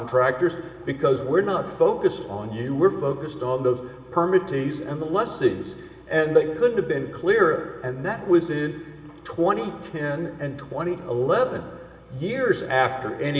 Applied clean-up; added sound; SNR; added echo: none; none; none; reverberation time 2.7 s.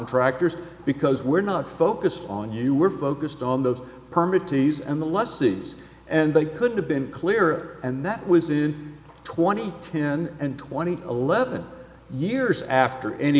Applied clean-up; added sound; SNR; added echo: none; none; none; none.